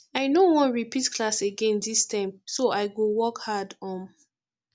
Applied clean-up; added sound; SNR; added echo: none; none; none; none.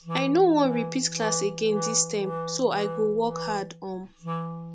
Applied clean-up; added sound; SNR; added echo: none; Wind instrument, woodwind instrument; 8 dB; none.